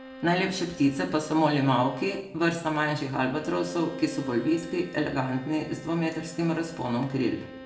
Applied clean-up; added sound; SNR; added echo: none; Bowed string instrument; 15 dB; reverberation time 0.6 s.